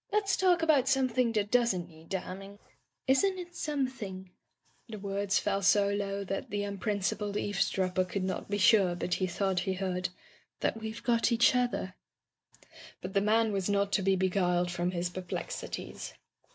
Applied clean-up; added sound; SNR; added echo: none; none; none; none.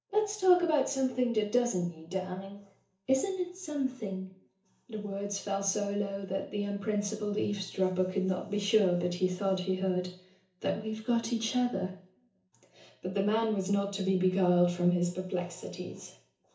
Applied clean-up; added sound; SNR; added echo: none; none; none; reverberation time 0.7 s.